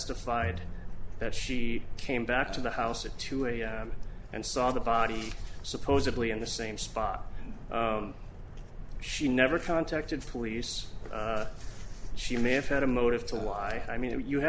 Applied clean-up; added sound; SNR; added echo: none; Bowed string instrument + Burping, eructation; 14 dB; none.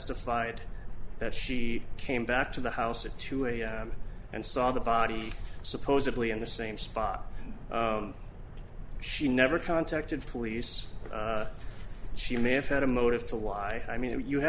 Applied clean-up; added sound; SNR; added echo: none; none; none; none.